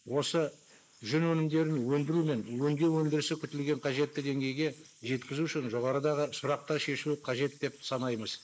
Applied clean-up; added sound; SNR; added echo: neural mask model Resemble Enhance denoiser.